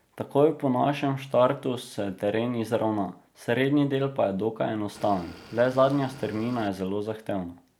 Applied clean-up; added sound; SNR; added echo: none; Motor vehicle (road) / Engine; 19 dB; none.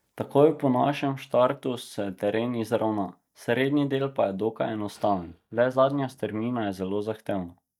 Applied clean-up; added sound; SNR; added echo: neural mask model DeepFilterNet 3.